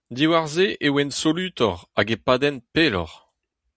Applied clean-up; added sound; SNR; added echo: none; none; none; none.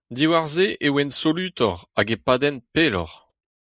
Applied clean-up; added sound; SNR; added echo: neural mask model Resemble Enhance denoiser.